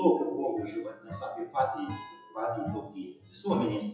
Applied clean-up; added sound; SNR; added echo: classical method WPE with log-MMSE.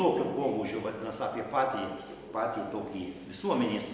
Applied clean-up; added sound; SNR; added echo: none; none; none; none.